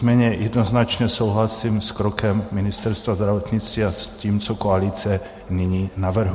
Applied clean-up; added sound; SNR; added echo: none; none; none; none.